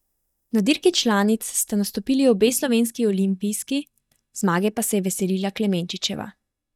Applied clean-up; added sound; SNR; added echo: neural mask model DeepFilterNet 3.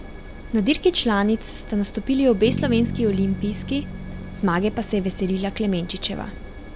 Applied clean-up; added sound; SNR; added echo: none; Bass guitar + Engine; 9 dB; none.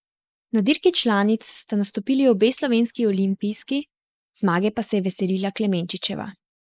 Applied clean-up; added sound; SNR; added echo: neural mask model Resemble Enhance denoiser.